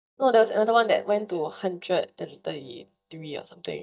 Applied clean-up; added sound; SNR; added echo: neural mask model DeepFilterNet 3.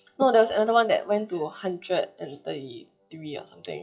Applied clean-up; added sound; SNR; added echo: classical method WPE with log-MMSE.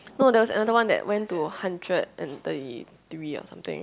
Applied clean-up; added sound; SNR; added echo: none; none; none; none.